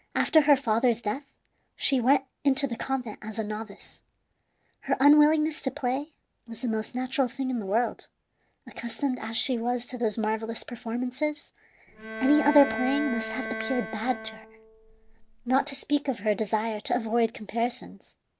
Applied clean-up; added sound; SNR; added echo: none; Bowed string instrument; 8 dB; none.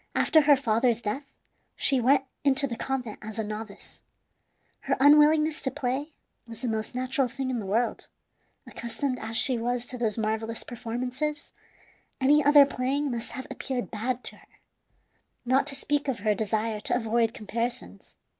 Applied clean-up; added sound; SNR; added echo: none; none; none; none.